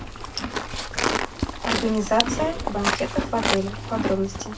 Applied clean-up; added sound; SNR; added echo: none; Livestock, farm animals, working animals; 0 dB; reverberation time 0.2 s.